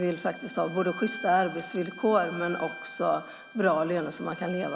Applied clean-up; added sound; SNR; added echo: none; Bowed string instrument; 14 dB; none.